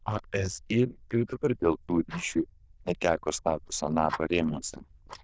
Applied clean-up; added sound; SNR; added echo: neural diffusion model UNIVERSE++.